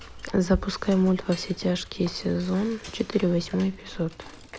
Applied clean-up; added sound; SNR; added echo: none; Cutlery, silverware / Dishes, pots, and pans; 17 dB; none.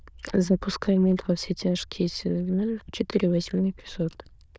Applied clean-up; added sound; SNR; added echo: neural diffusion model UNIVERSE++.